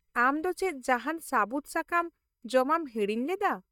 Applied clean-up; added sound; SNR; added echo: neural mask model DeepFilterNet 3.